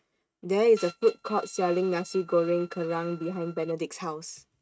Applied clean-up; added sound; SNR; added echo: neural mask model RNNoise.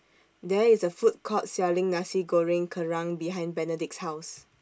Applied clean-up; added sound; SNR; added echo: none; none; none; none.